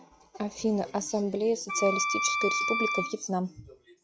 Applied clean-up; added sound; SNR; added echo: classical method log-MMSE.